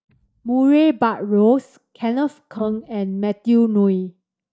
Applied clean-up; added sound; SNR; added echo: neural mask model DeepFilterNet 3.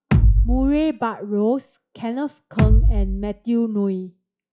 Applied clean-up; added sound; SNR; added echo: classical method log-MMSE.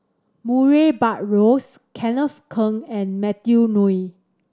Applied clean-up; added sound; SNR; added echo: none; none; none; none.